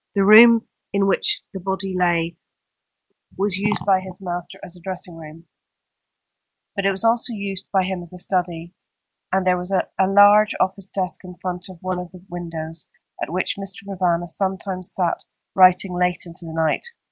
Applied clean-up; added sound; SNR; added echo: none; none; none; none.